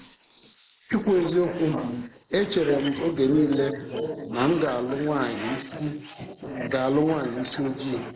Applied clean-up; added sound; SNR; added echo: neural mask model Resemble Enhance denoiser.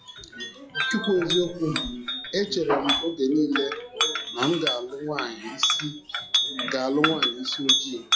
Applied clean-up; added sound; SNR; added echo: classical method log-MMSE.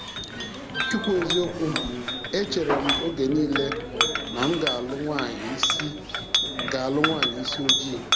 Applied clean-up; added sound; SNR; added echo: none; Chink, clink; 0 dB; none.